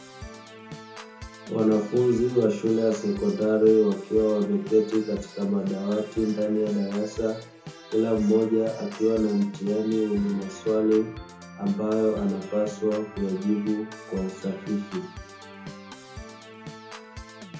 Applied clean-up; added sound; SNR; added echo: none; Organ; 16 dB; reverberation time 0.6 s.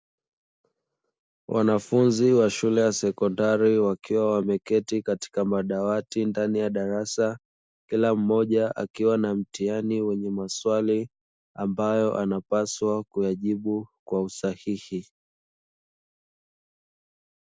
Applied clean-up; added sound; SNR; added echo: none; none; none; none.